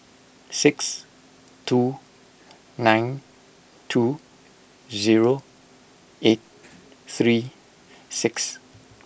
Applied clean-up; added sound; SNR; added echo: none; none; none; none.